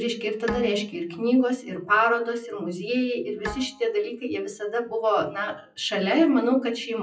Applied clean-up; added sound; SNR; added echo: classical method WPE with log-MMSE.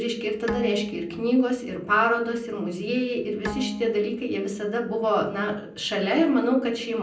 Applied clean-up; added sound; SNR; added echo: none; Bowed string instrument; 13 dB; reverberation time 0.6 s.